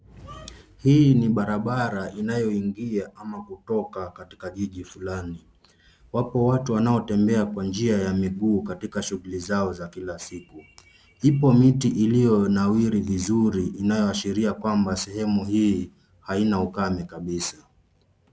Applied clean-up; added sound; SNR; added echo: none; none; none; none.